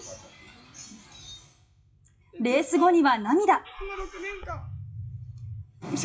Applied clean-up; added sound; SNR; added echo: classical method WPE with log-MMSE.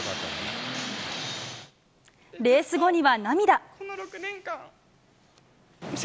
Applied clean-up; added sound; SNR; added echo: none; none; none; none.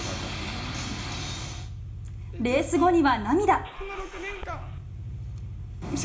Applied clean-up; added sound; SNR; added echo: none; Engine starting / Car; 9 dB; reverberation time 0.4 s.